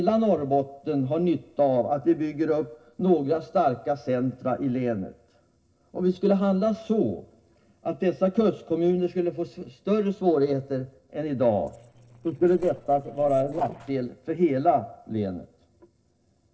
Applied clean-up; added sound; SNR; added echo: neural separator model SepFormer DNS4.